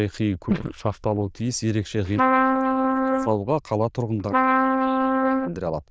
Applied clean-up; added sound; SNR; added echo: neural diffusion model UNIVERSE++.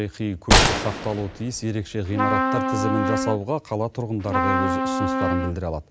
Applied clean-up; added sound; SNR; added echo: none; Trumpet + Gunshot, gunfire; -3 dB; none.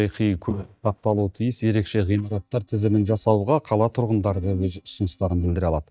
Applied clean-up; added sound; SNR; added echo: neural mask model DeepFilterNet 3.